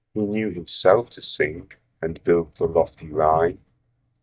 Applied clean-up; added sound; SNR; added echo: neural mask model DeepFilterNet 3.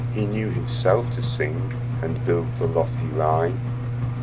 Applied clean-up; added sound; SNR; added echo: none; Engine; 0 dB; none.